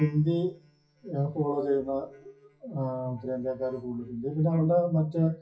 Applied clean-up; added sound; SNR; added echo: classical method WPE with log-MMSE.